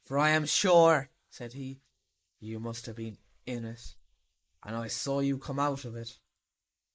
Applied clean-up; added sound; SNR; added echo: neural mask model Resemble Enhance denoiser.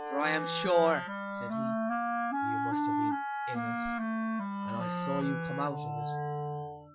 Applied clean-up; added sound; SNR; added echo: classical method Wiener filter.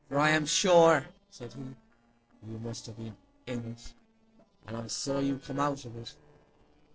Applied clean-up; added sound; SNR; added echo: neural separator model SepFormer DNS4.